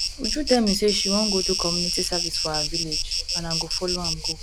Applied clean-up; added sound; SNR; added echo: none; Insect; 0 dB; none.